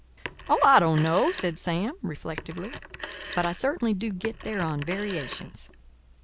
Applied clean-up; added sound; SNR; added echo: none; Telephone; 13 dB; none.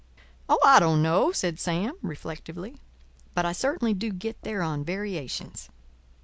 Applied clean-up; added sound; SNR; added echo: none; none; none; none.